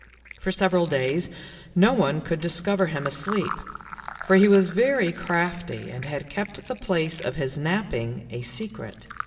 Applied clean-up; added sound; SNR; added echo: none; Fill (with liquid); 16 dB; reverberation time 1.6 s.